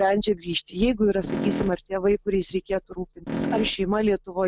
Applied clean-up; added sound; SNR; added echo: none; Fart; 4 dB; none.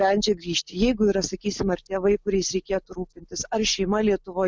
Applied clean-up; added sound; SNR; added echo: none; none; none; none.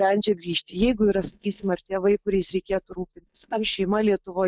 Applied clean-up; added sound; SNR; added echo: neural mask model DeepFilterNet 3.